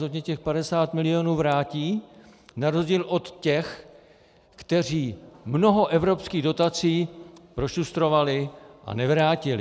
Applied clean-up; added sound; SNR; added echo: none; none; none; none.